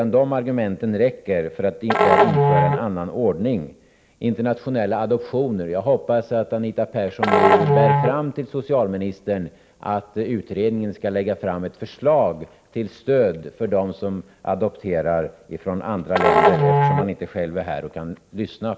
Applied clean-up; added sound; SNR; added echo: none; Musical instrument; -2 dB; none.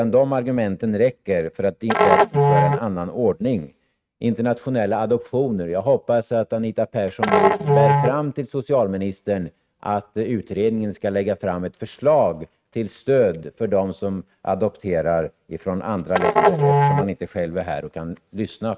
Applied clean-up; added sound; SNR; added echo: neural mask model RNNoise.